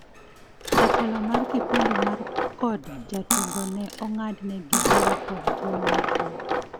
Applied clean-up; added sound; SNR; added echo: none; Coin (dropping) + Cutlery, silverware; -5 dB; none.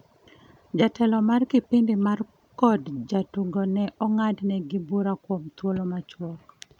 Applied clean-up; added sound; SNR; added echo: none; none; none; none.